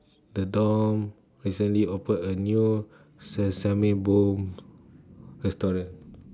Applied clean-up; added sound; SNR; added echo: none; none; none; none.